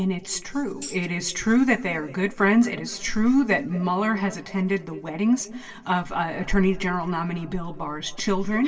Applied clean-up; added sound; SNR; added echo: neural separator model SepFormer DNS4.